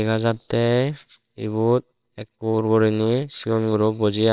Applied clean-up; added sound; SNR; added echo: neural separator model SepFormer WHAMR!.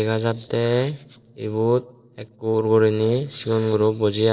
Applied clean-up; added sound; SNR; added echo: neural separator model SepFormer DNS4.